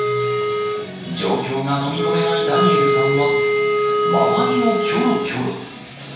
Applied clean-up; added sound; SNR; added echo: none; Wind instrument, woodwind instrument; -2 dB; reverberation time 0.7 s.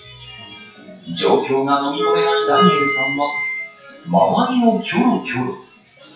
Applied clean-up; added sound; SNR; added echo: classical method WPE with log-MMSE.